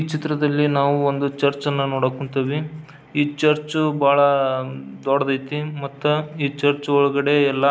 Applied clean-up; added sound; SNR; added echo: none; none; none; none.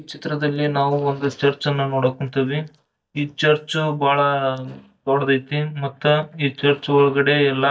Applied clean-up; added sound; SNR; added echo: neural mask model DeepFilterNet 3.